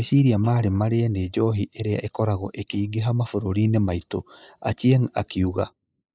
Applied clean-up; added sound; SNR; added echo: neural mask model Resemble Enhance denoiser.